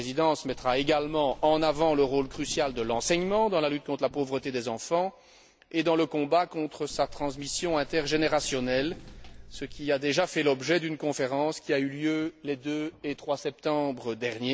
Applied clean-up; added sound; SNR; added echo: none; Walk, footsteps; 15 dB; none.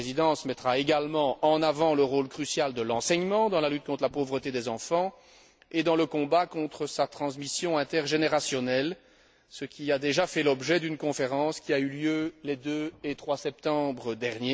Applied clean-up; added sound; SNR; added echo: none; none; none; none.